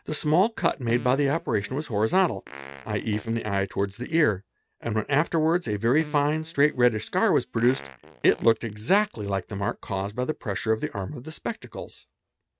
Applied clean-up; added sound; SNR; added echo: neural mask model RNNoise.